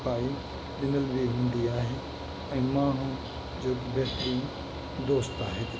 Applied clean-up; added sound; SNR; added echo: none; Mechanical fan; 6 dB; none.